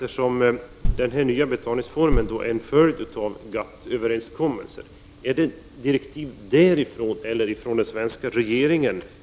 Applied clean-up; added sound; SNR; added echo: none; Bass drum; 3 dB; none.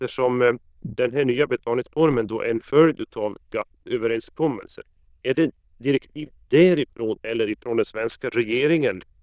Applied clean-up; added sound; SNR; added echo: neural diffusion model UNIVERSE++.